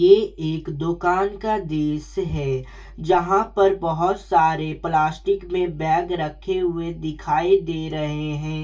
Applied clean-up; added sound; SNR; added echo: none; none; none; reverberation time 0.1 s.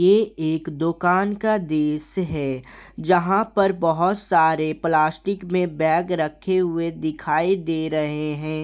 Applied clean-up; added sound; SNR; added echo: none; none; none; none.